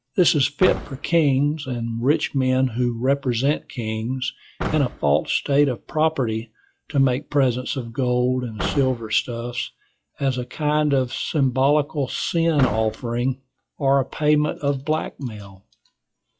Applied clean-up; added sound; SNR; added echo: classical method log-MMSE.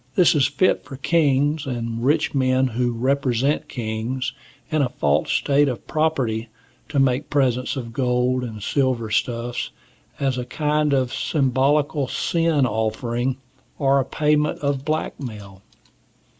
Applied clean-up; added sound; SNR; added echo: none; none; none; none.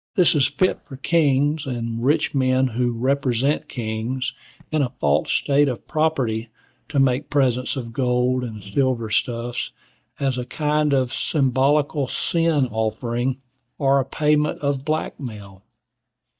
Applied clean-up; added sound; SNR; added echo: neural mask model DeepFilterNet 3.